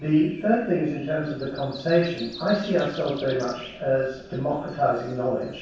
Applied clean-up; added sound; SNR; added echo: none; Breathing; 20 dB; reverberation time 0.7 s.